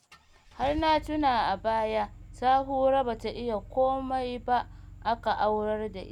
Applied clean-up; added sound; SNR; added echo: none; Engine starting / Car; 17 dB; none.